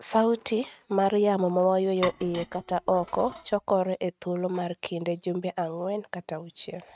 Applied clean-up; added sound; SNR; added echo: neural mask model RNNoise.